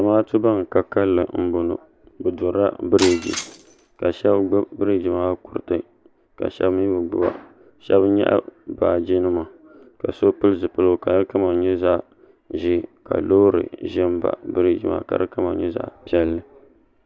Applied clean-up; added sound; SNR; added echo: none; Shatter; 12 dB; none.